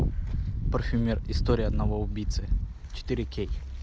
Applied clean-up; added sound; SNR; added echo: none; none; none; none.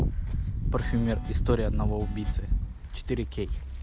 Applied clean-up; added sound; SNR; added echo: none; Guitar; 19 dB; none.